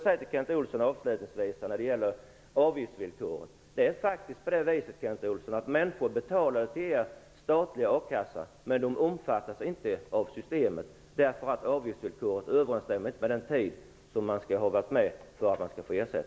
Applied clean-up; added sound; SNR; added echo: none; none; none; none.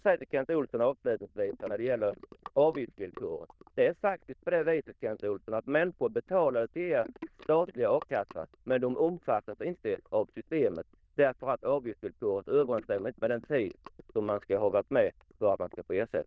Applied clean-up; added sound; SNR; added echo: neural diffusion model UNIVERSE++.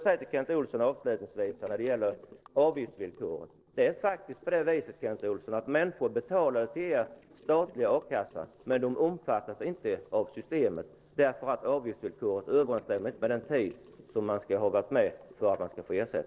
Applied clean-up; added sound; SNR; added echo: neural separator model SepFormer DNS4.